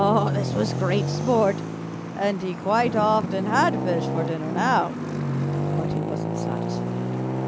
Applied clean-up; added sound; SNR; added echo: none; Traffic noise, roadway noise; 1 dB; none.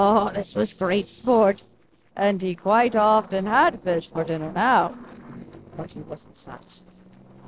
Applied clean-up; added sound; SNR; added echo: neural separator model SepFormer DNS4.